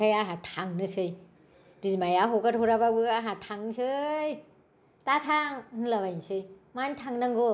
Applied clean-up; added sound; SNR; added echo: none; none; none; none.